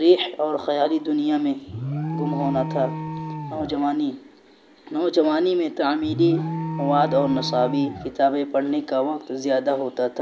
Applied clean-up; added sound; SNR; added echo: none; Alarm; 10 dB; none.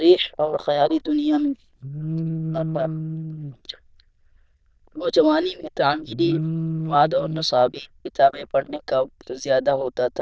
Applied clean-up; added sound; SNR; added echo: neural diffusion model UNIVERSE++.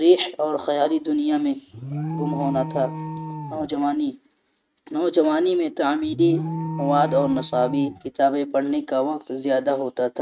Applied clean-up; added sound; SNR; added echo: neural mask model RNNoise.